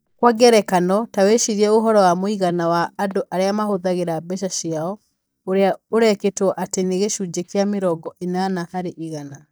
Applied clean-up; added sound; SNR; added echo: neural mask model DeepFilterNet 3.